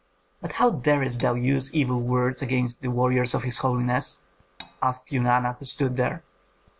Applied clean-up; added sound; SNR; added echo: none; Cutlery, silverware; 19 dB; none.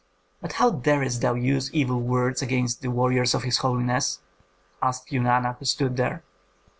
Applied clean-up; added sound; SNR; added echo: none; none; none; none.